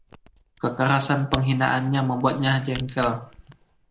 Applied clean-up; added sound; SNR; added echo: none; Camera; 15 dB; none.